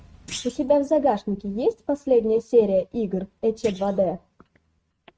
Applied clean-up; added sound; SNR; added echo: neural mask model RNNoise.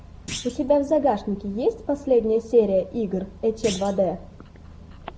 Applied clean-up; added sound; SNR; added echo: none; Thump, thud; 16 dB; none.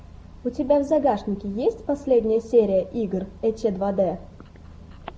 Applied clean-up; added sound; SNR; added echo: none; none; none; none.